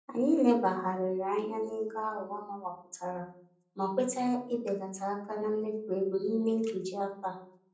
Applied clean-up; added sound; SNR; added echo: none; none; none; reverberation time 0.6 s.